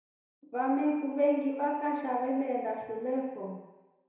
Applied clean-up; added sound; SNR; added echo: none; none; none; reverberation time 1.0 s.